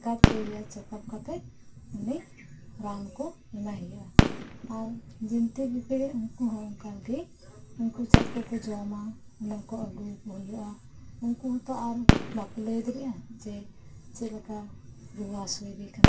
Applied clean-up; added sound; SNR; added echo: none; Fireworks; -5 dB; reverberation time 0.2 s.